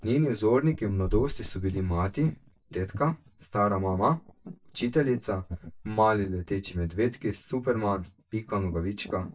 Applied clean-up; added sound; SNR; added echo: neural mask model DeepFilterNet 3.